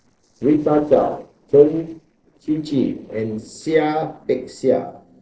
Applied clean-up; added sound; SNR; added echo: neural separator model SepFormer DNS4.